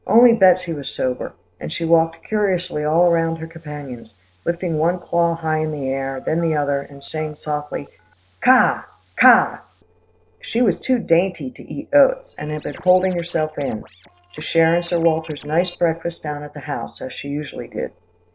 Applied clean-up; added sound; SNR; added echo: neural separator model SepFormer DNS4.